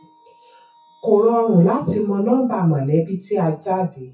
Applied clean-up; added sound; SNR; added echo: classical method WPE with log-MMSE.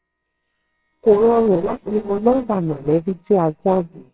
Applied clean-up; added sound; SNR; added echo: neural separator model SepFormer WHAMR!.